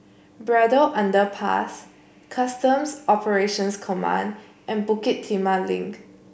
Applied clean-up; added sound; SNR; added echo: none; none; none; none.